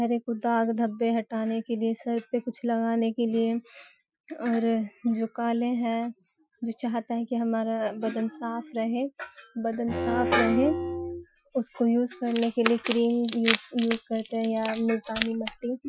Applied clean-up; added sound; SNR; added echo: classical method Wiener filter.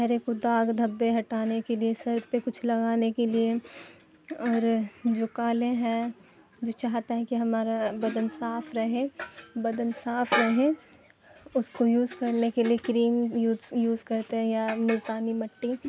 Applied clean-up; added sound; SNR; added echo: none; none; none; none.